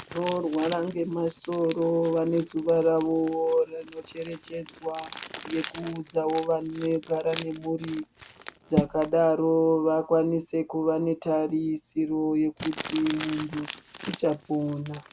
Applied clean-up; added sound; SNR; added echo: none; Crumpling, crinkling; 13 dB; none.